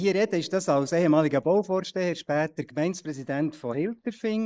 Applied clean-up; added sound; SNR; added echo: neural mask model Resemble Enhance denoiser.